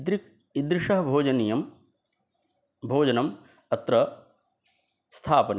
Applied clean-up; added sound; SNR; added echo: none; none; none; none.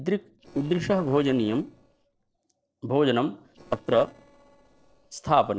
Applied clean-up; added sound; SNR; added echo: neural separator model SepFormer DNS4.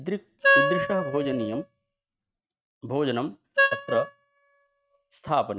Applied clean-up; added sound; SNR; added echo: neural mask model RNNoise.